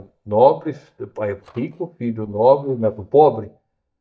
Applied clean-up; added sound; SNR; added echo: neural mask model DeepFilterNet 3.